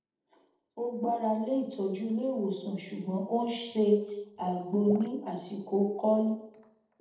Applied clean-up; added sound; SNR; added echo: neural separator model SepFormer DNS4.